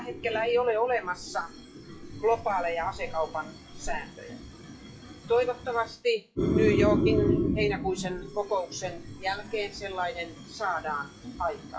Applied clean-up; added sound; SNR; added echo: classical method WPE with log-MMSE.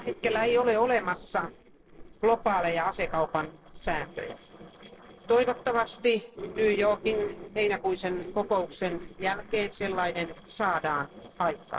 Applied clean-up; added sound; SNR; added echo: neural separator model SepFormer DNS4.